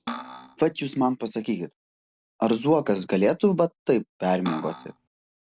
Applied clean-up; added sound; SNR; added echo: none; Cutlery, silverware; 9 dB; none.